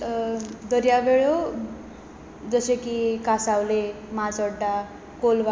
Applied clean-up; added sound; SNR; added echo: none; none; none; none.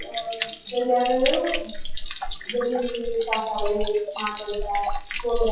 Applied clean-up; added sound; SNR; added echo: classical method WPE with log-MMSE.